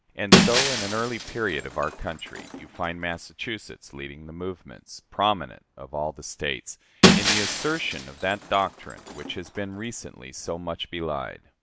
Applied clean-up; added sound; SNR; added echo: none; Shatter; -5 dB; none.